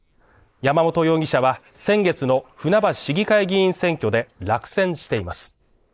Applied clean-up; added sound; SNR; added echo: neural mask model Resemble Enhance denoiser.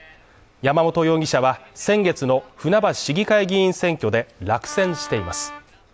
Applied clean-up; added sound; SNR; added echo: none; Wind instrument, woodwind instrument; 15 dB; none.